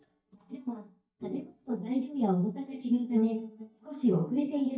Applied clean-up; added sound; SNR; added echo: neural mask model DeepFilterNet 3.